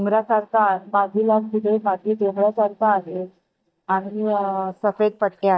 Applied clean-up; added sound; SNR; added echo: neural mask model DeepFilterNet 3.